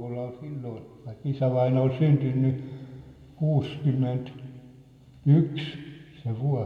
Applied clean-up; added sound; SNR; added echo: none; none; none; reverberation time 1.9 s.